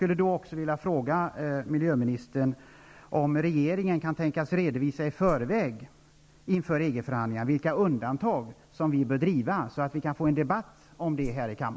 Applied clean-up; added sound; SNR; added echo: none; Whoosh, swoosh, swish; 11 dB; none.